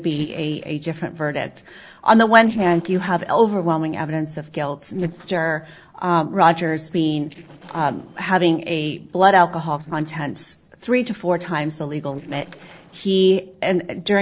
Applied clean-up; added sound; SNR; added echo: neural separator model SepFormer DNS4.